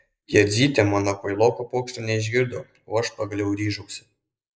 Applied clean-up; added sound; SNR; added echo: neural mask model Resemble Enhance denoiser.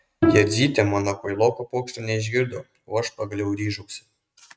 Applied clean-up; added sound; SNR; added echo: neural mask model RNNoise.